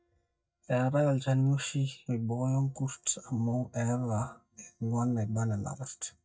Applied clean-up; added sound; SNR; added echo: neural mask model DeepFilterNet 3.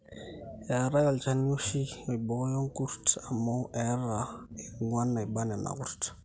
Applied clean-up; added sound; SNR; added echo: none; none; none; none.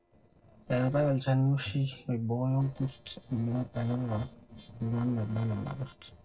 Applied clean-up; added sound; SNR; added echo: neural separator model SepFormer DNS4.